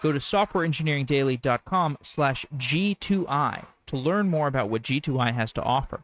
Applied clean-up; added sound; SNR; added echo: neural mask model RNNoise.